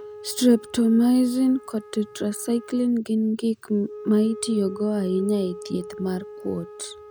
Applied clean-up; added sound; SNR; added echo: none; Wind instrument, woodwind instrument; 17 dB; none.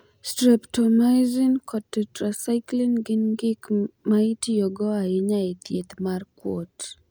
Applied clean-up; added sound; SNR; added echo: none; none; none; none.